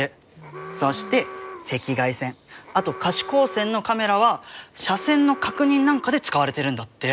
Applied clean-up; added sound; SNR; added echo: none; Alarm; 16 dB; none.